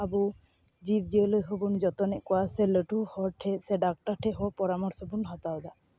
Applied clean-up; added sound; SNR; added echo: none; none; none; none.